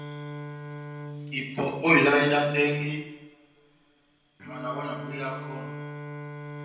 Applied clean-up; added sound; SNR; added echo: none; Bowed string instrument; 11 dB; reverberation time 0.9 s.